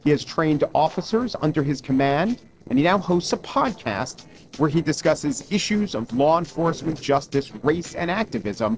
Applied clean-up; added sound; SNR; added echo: neural separator model SepFormer DNS4.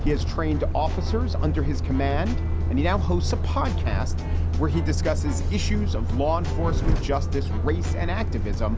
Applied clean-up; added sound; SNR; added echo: none; Truck; -4 dB; none.